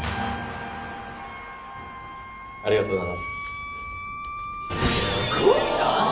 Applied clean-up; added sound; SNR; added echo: none; Wind instrument, woodwind instrument; 11 dB; none.